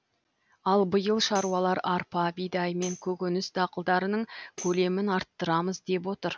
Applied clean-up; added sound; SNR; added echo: none; Tambourine; 19 dB; none.